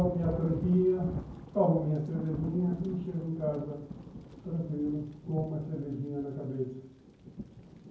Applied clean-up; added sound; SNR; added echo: none; Thunder / Rain; 11 dB; reverberation time 0.9 s.